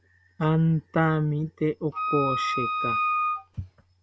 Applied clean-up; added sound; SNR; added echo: none; Wind instrument, woodwind instrument; 1 dB; none.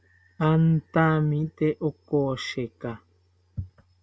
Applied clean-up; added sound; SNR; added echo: none; none; none; none.